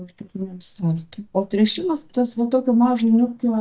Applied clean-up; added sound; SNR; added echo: neural mask model DeepFilterNet 3.